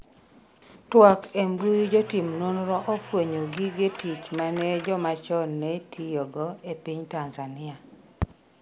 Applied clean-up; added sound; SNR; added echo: none; Clapping; 16 dB; none.